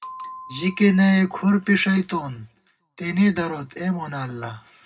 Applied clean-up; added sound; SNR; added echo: none; Bell; 19 dB; reverberation time 0.2 s.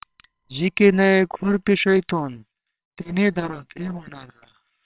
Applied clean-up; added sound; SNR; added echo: neural separator model SepFormer WHAMR!.